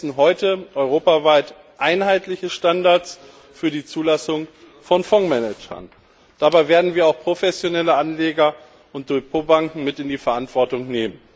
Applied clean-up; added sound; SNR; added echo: none; none; none; none.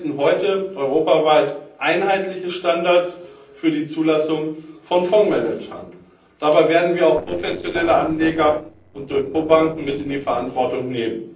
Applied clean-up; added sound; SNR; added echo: neural separator model SepFormer DNS4.